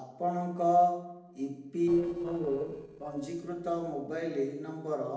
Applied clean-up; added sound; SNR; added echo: neural separator model SepFormer DNS4.